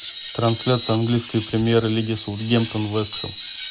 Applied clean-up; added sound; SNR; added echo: none; Screech; 1 dB; none.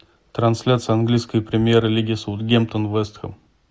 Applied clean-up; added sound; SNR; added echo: none; none; none; none.